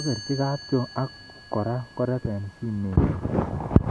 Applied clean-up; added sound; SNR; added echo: none; Chime; 19 dB; none.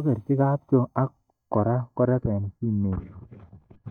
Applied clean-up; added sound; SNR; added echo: neural mask model DeepFilterNet 3.